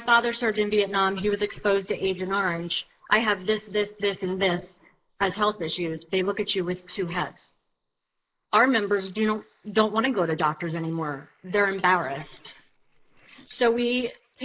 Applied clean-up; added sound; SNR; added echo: neural mask model Resemble Enhance denoiser.